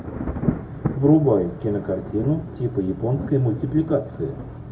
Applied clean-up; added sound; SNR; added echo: none; Thunder; 9 dB; reverberation time 0.3 s.